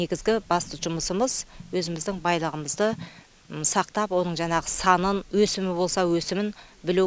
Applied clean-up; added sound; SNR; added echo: none; none; none; none.